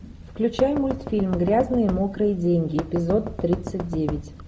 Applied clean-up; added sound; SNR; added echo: none; Knock; 9 dB; none.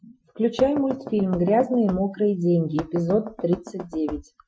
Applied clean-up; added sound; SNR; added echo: classical method Wiener filter.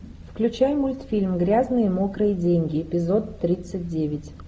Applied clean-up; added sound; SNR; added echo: none; none; none; none.